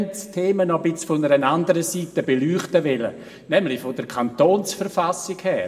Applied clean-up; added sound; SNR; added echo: none; none; none; reverberation time 1.0 s.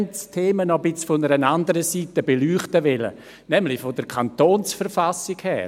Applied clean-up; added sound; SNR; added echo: none; none; none; none.